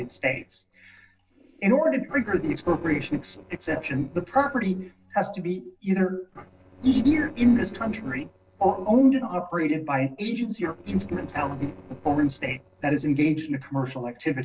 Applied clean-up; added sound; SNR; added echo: neural separator model SepFormer DNS4.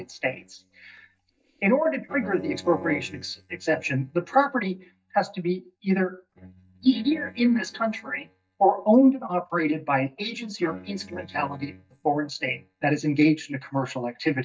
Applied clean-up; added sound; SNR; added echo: neural mask model DeepFilterNet 3.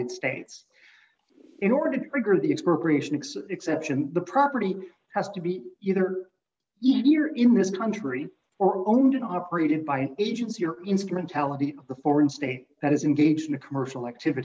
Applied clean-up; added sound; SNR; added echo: none; none; none; none.